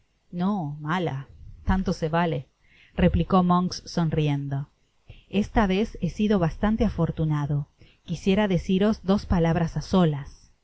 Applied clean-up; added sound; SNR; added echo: none; none; none; none.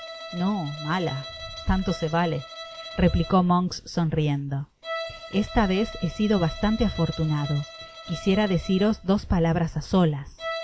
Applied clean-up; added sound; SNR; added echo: none; Bowed string instrument; 14 dB; none.